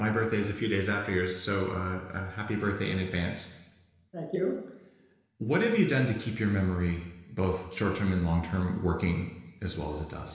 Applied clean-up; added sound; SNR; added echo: none; none; none; reverberation time 1.1 s.